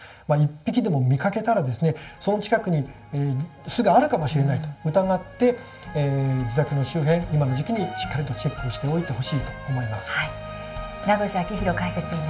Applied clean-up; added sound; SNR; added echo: none; none; none; reverberation time 0.4 s.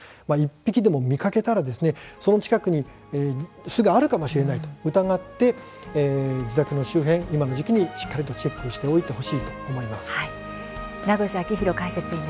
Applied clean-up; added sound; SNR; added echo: none; none; none; none.